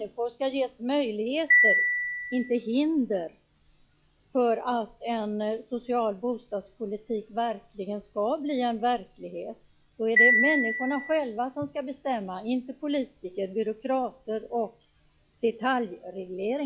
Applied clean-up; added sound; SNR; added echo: classical method log-MMSE.